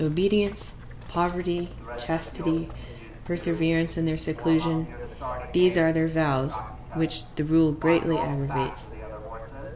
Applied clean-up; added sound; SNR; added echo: none; Livestock, farm animals, working animals; 12 dB; none.